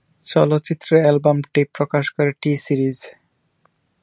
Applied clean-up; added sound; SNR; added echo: none; none; none; none.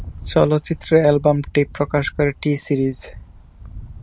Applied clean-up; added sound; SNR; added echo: none; Rattle; 17 dB; none.